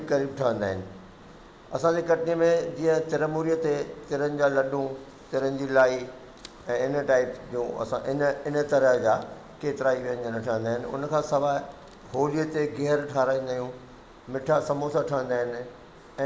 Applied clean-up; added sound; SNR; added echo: none; none; none; none.